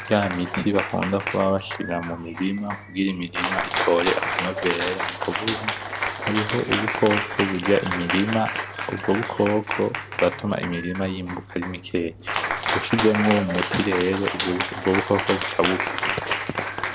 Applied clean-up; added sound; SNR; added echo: none; Cheering; 4 dB; none.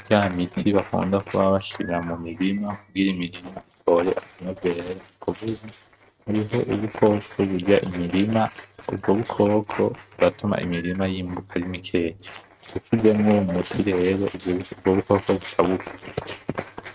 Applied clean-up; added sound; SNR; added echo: neural mask model RNNoise.